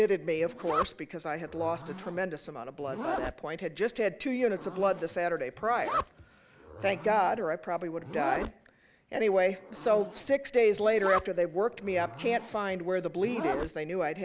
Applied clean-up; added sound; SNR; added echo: none; Zipper (clothing); 10 dB; none.